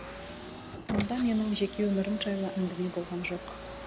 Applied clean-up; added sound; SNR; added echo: none; Car; 9 dB; none.